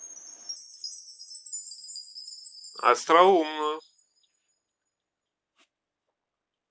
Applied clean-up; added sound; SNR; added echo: none; Chime; 16 dB; none.